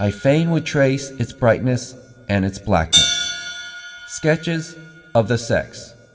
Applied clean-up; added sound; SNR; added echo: none; Hi-hat; 7 dB; reverberation time 0.9 s.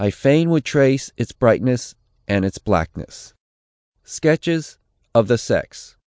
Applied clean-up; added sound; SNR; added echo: none; none; none; none.